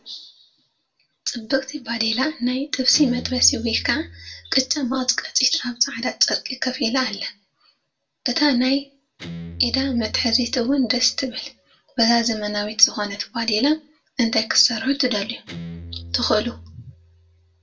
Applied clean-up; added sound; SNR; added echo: none; Guitar; 18 dB; reverberation time 0.2 s.